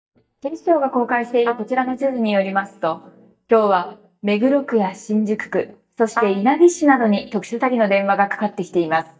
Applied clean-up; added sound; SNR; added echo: neural mask model DeepFilterNet 3.